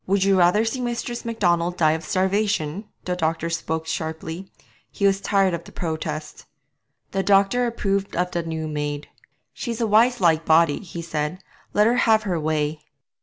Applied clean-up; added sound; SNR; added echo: none; none; none; none.